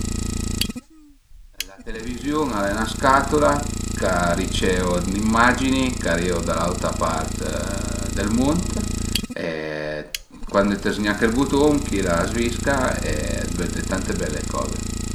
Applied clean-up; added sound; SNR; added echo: none; Idling; 4 dB; none.